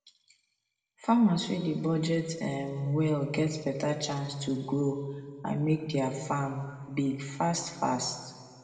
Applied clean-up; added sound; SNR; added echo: none; none; none; reverberation time 1.5 s.